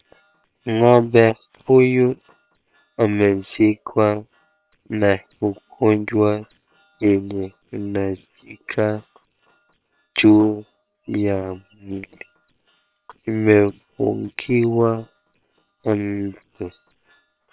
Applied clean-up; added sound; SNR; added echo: neural separator model SepFormer WHAM!.